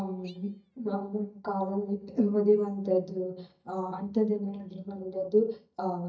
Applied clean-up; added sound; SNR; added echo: neural mask model DeepFilterNet 3.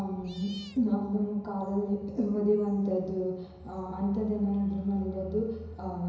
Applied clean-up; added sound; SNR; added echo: none; Cat; 19 dB; reverberation time 1.0 s.